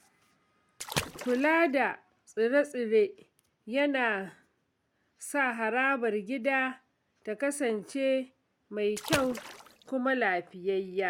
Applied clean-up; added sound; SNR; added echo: none; Water / Splash, splatter; 10 dB; none.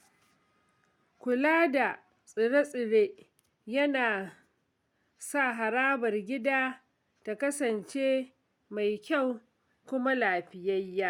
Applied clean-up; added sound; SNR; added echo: none; none; none; none.